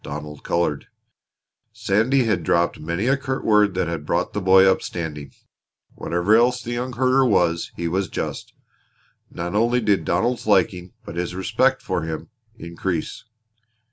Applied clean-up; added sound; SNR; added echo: none; none; none; none.